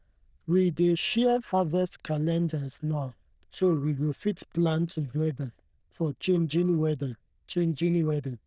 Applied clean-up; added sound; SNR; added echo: neural diffusion model UNIVERSE++.